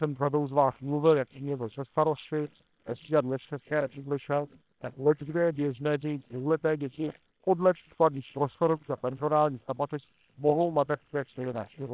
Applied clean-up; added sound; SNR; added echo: neural separator model SepFormer WHAM!.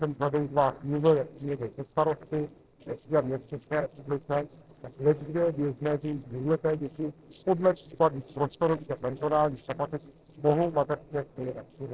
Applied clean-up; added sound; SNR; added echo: neural separator model SepFormer DNS4.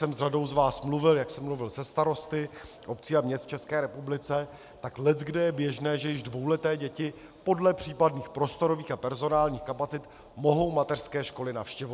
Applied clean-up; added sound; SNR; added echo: none; none; none; none.